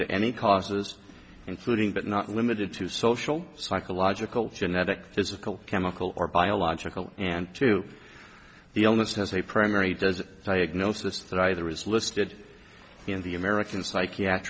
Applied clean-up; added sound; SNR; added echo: none; none; none; none.